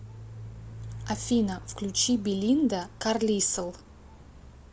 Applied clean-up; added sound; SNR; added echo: none; Car; 14 dB; none.